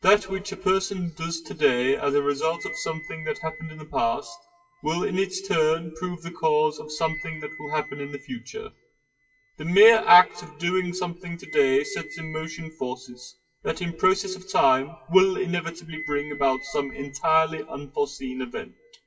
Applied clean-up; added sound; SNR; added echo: classical method WPE with log-MMSE.